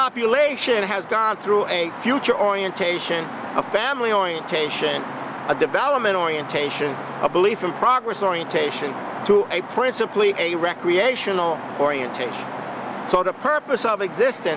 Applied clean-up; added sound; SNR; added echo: none; none; none; none.